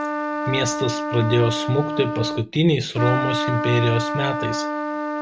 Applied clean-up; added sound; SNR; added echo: none; Trumpet; 3 dB; none.